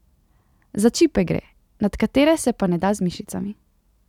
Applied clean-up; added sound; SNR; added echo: none; none; none; none.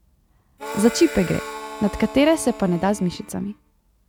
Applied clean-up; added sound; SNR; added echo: none; Harmonica; 12 dB; none.